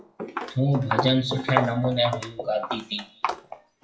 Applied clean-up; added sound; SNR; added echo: classical method WPE with log-MMSE.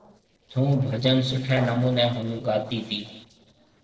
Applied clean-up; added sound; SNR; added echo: neural separator model SepFormer DNS4.